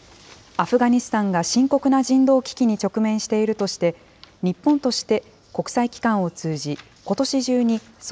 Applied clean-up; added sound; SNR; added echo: none; none; none; none.